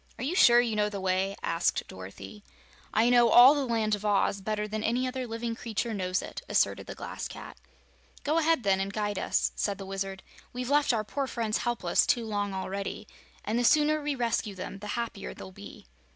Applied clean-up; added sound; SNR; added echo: none; none; none; none.